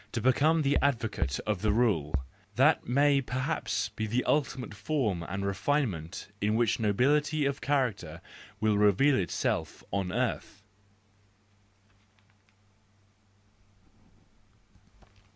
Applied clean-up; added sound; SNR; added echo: none; Bass drum; 3 dB; none.